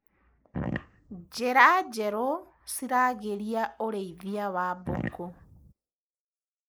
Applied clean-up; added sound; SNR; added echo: neural mask model Resemble Enhance denoiser.